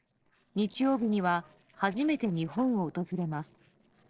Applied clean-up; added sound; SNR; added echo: neural separator model SepFormer DNS4.